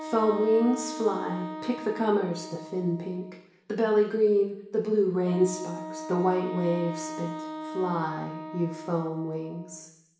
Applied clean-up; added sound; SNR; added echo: none; Wind instrument, woodwind instrument; 11 dB; reverberation time 0.8 s.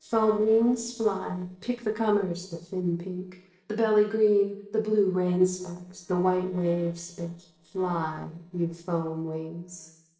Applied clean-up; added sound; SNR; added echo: neural separator model SepFormer DNS4.